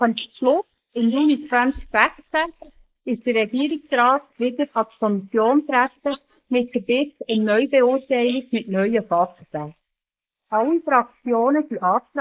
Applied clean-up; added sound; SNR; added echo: neural mask model Resemble Enhance denoiser.